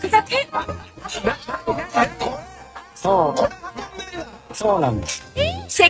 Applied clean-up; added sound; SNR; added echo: neural mask model RNNoise.